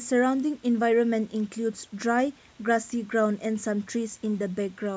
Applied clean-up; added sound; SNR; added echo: none; none; none; none.